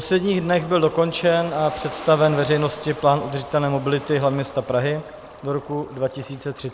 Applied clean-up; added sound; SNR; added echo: none; Ocean; 17 dB; none.